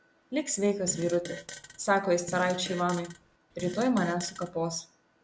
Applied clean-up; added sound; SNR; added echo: none; Fart; 13 dB; none.